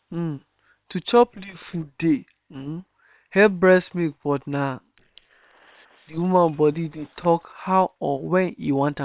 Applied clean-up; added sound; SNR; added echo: neural separator model SepFormer WHAM!.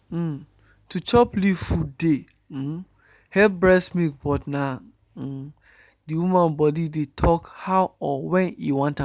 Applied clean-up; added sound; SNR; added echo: none; none; none; none.